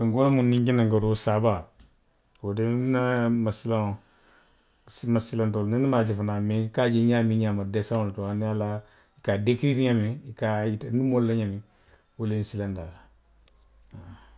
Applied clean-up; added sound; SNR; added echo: none; none; none; none.